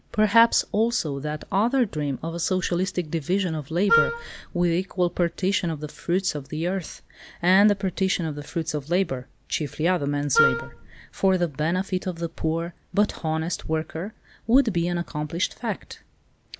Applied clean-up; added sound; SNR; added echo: none; Wind instrument, woodwind instrument; 1 dB; none.